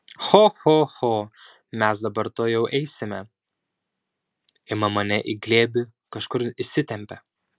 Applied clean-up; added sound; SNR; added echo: none; none; none; none.